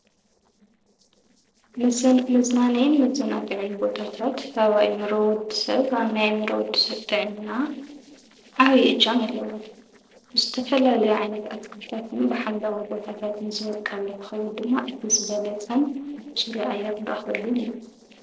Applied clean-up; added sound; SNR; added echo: neural separator model SepFormer DNS4.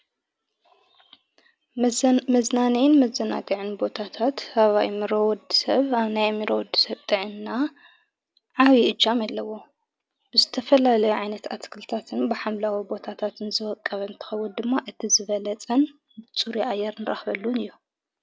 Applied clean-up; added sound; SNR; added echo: none; none; none; none.